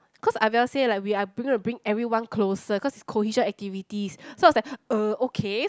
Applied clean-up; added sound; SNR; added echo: none; none; none; none.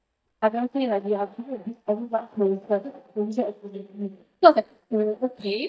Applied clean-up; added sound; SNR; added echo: neural mask model DeepFilterNet 3.